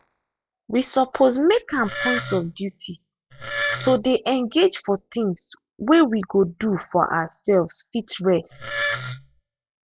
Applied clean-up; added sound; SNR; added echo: classical method log-MMSE.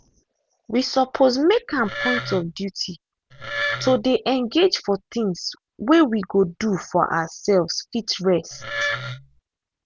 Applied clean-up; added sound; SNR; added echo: none; Wood; 6 dB; none.